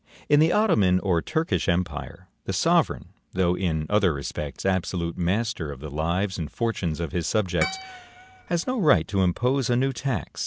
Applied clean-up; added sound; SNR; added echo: none; Harp; 11 dB; none.